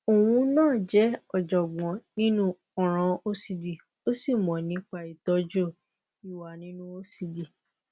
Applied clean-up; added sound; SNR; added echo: none; none; none; none.